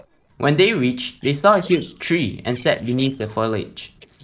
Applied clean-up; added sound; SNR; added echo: neural separator model SepFormer DNS4.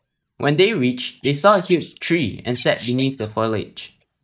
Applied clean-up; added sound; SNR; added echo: neural mask model DeepFilterNet 3.